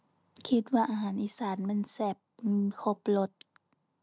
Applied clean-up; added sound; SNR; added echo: none; none; none; none.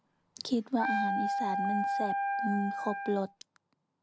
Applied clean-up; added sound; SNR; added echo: none; Wind instrument, woodwind instrument; -1 dB; none.